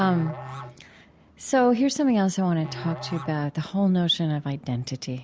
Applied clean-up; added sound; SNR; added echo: none; Musical instrument; 17 dB; none.